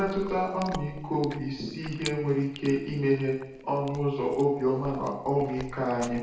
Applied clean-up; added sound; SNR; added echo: none; Chewing, mastication; 16 dB; reverberation time 0.8 s.